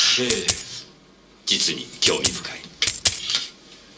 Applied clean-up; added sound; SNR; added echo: none; Coin (dropping); 1 dB; reverberation time 0.2 s.